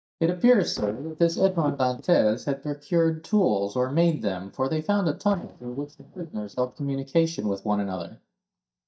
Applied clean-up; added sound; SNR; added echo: neural mask model DeepFilterNet 3.